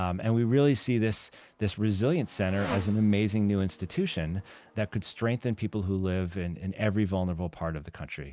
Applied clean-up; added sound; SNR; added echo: none; Motorcycle; 19 dB; none.